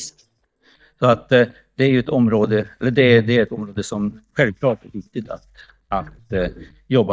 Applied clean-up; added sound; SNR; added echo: neural mask model DeepFilterNet 3.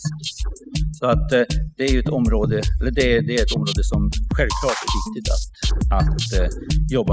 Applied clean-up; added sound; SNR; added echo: classical method spectral subtraction.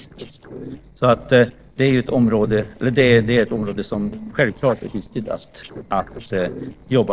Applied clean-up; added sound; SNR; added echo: neural separator model SepFormer DNS4.